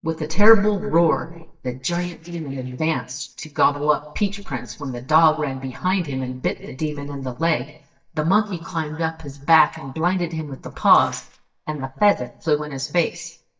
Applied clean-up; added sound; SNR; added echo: neural mask model DeepFilterNet 3.